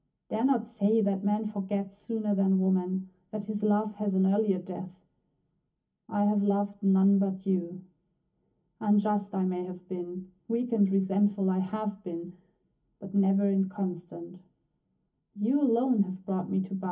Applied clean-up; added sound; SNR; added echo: none; none; none; reverberation time 0.3 s.